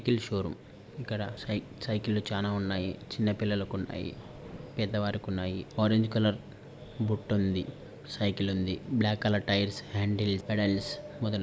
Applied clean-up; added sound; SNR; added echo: none; none; none; none.